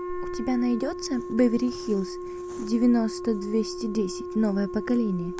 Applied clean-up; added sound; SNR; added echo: none; Wind instrument, woodwind instrument; 8 dB; none.